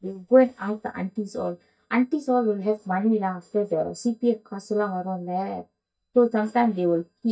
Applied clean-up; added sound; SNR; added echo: neural mask model DeepFilterNet 3.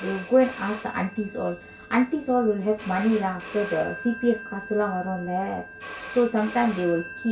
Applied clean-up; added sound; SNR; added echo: none; Telephone; 7 dB; reverberation time 0.2 s.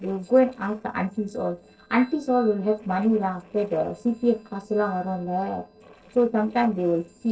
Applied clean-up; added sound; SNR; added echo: neural separator model SepFormer DNS4.